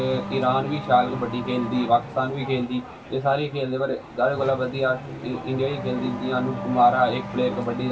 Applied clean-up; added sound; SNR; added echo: none; Race car, auto racing / Accelerating, revving, vroom; 10 dB; reverberation time 0.2 s.